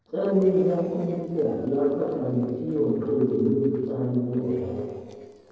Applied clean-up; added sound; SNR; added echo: neural separator model SepFormer DNS4.